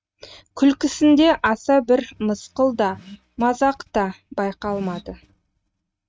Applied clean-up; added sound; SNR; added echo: neural mask model RNNoise.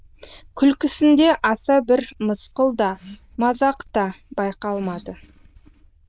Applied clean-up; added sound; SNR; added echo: neural diffusion model UNIVERSE++.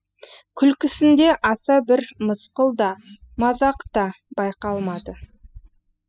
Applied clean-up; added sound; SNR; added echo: classical method spectral subtraction.